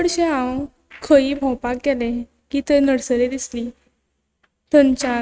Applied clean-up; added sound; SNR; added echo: neural mask model RNNoise.